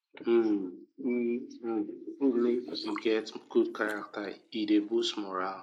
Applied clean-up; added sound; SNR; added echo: neural mask model Resemble Enhance denoiser.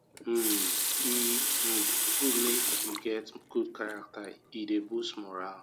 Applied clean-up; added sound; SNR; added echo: none; Water tap, faucet; -3 dB; none.